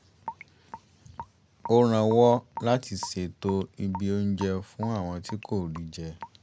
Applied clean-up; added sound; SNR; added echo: none; Raindrop / Drip; 16 dB; none.